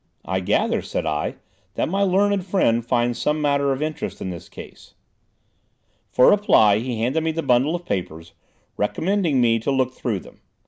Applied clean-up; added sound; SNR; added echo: none; none; none; none.